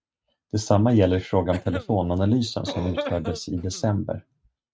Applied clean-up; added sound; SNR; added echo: neural mask model RNNoise.